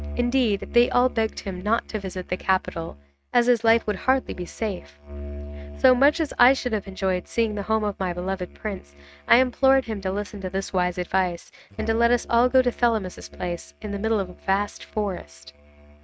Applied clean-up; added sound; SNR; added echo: neural mask model RNNoise.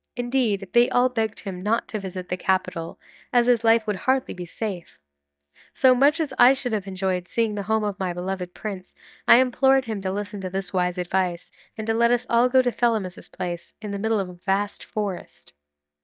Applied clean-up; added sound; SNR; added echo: neural mask model DeepFilterNet 3.